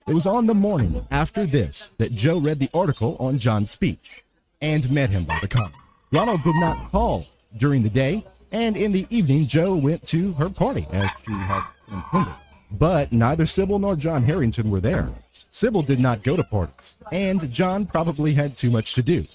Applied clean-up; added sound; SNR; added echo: neural mask model RNNoise.